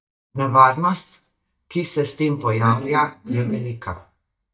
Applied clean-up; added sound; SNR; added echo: neural mask model DeepFilterNet 3.